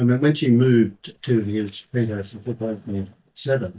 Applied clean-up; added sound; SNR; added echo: neural mask model DeepFilterNet 3.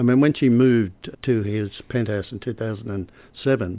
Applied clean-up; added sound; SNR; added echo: none; none; none; none.